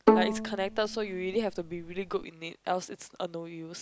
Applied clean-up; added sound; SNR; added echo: none; Bowed string instrument; -3 dB; none.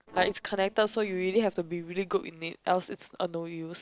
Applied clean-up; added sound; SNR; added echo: neural separator model SepFormer DNS4.